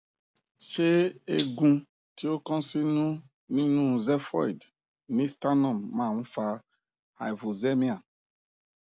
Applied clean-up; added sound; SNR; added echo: none; none; none; none.